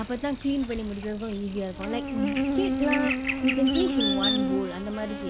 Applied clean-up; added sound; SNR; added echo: none; Buzz; -1 dB; none.